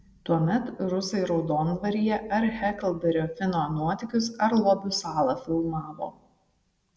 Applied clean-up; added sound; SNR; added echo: none; none; none; none.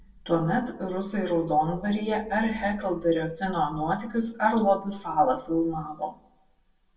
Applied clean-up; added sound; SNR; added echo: none; none; none; reverberation time 0.2 s.